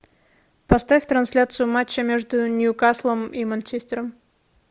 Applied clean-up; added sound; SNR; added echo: none; none; none; none.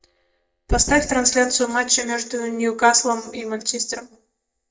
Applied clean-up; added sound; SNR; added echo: neural mask model DeepFilterNet 3.